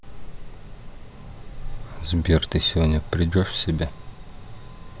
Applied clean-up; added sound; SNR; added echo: none; none; none; none.